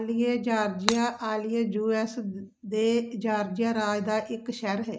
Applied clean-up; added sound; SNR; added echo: neural mask model RNNoise.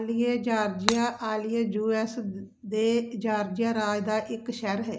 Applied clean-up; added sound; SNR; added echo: none; Shatter; 6 dB; none.